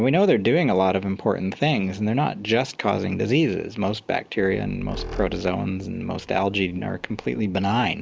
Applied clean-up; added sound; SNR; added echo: none; Squeak; 15 dB; none.